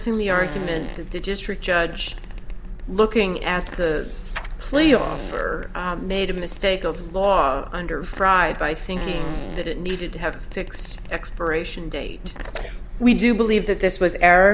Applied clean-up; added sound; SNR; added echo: none; Fart; 17 dB; none.